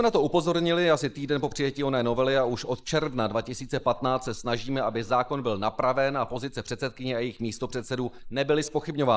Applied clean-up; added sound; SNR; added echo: neural mask model Resemble Enhance denoiser.